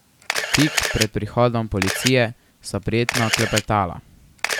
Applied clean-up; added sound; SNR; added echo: none; Camera; 4 dB; none.